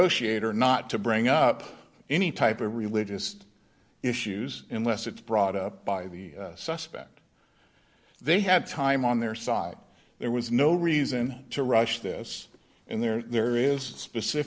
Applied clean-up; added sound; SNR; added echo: none; none; none; none.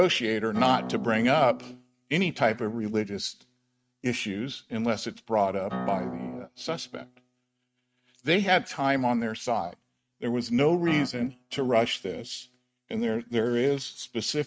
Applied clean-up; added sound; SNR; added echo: neural mask model RNNoise.